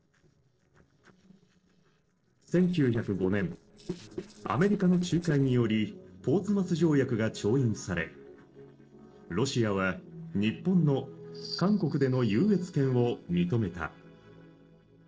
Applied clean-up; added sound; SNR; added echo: neural separator model SepFormer DNS4.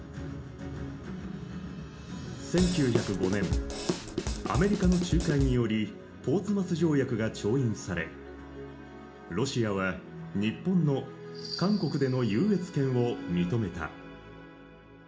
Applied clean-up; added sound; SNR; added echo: none; Drum kit; 2 dB; reverberation time 0.4 s.